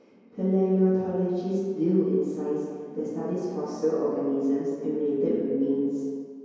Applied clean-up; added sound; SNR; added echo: none; none; none; reverberation time 2.2 s.